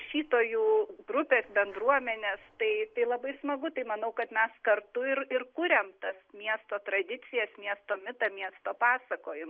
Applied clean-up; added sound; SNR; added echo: none; none; none; none.